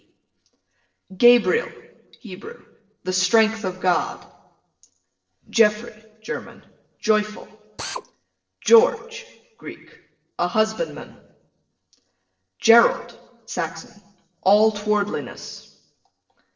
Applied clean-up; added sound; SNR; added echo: neural separator model SepFormer DNS4.